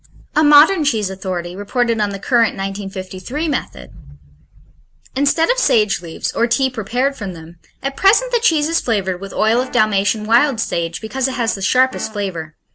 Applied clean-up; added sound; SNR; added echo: none; Guitar; 18 dB; none.